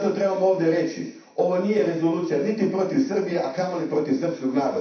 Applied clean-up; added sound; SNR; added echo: none; none; none; reverberation time 0.7 s.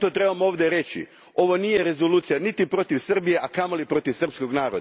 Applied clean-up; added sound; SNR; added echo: none; none; none; none.